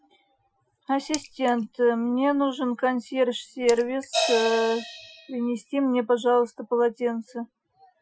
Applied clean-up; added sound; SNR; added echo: classical method Wiener filter.